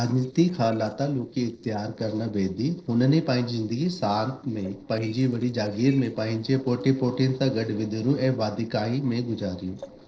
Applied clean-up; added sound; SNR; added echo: neural separator model SepFormer DNS4.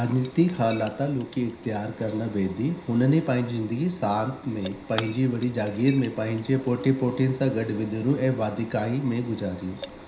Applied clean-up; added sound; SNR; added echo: none; Shatter / Crushing; 19 dB; reverberation time 0.5 s.